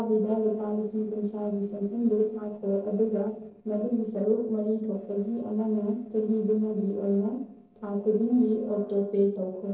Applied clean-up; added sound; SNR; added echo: neural separator model SepFormer DNS4.